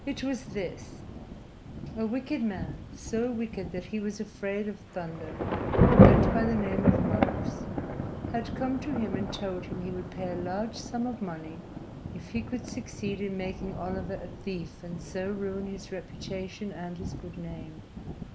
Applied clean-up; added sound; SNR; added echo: none; Thunder / Rain; -4 dB; none.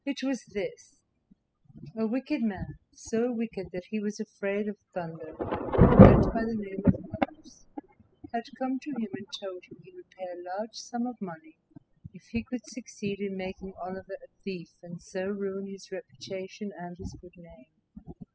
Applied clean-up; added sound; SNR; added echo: classical method spectral subtraction.